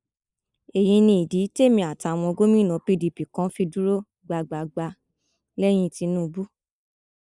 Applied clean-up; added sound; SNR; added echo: neural mask model Resemble Enhance denoiser.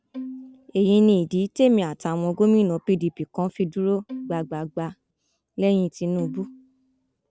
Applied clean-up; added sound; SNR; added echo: none; Bowed string instrument; 15 dB; none.